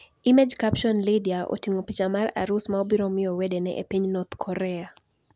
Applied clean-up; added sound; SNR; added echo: none; none; none; none.